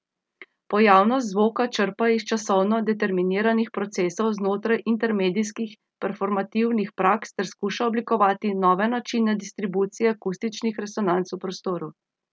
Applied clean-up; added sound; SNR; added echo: none; none; none; none.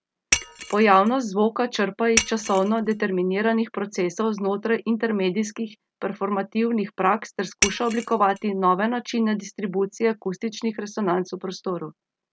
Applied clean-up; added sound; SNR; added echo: none; Shatter; 6 dB; none.